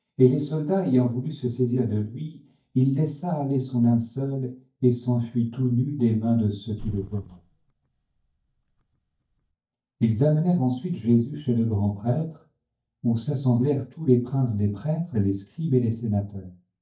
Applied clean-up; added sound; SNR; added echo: neural mask model DeepFilterNet 3.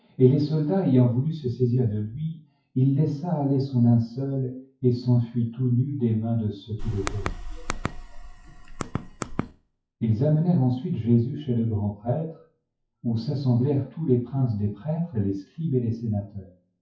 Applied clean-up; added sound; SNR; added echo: classical method WPE with log-MMSE.